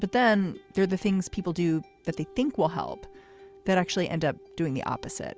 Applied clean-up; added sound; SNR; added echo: none; none; none; none.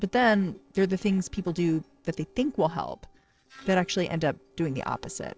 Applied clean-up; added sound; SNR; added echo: neural separator model SepFormer DNS4.